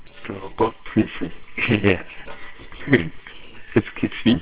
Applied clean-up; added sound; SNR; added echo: neural separator model SepFormer WHAMR!.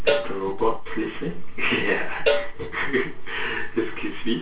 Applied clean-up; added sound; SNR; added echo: none; Cowbell; 7 dB; reverberation time 0.2 s.